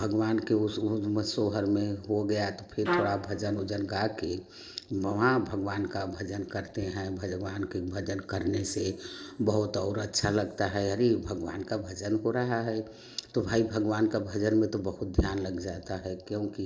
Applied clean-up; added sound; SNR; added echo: none; Trumpet; 3 dB; reverberation time 1.5 s.